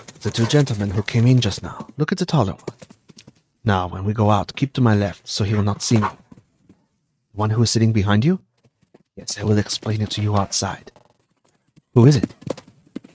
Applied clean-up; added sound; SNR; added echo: neural mask model RNNoise.